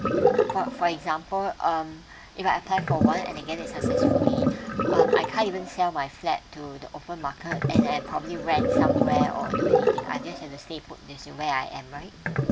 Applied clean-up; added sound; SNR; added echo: none; Sink (filling or washing); -4 dB; none.